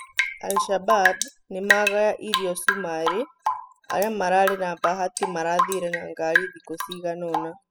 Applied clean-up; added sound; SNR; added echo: classical method spectral subtraction.